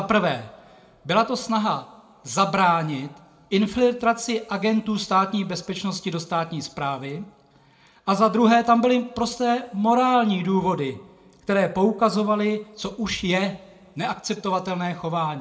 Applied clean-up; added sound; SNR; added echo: none; none; none; reverberation time 0.7 s.